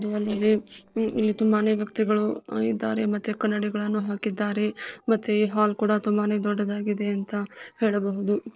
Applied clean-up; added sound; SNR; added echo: neural separator model SepFormer DNS4.